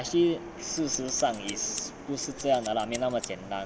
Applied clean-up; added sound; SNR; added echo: none; Scissors; 15 dB; none.